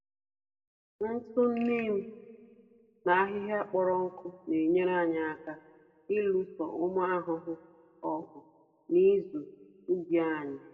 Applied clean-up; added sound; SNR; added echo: none; none; none; reverberation time 0.9 s.